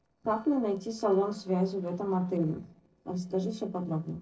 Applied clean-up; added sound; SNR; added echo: neural separator model SepFormer DNS4.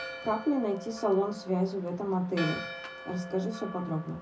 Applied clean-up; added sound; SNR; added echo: none; Church bell; 11 dB; reverberation time 0.4 s.